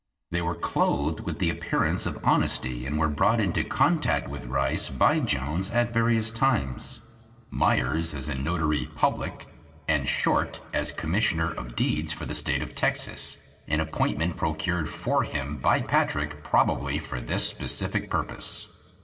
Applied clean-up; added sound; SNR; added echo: none; none; none; reverberation time 2.4 s.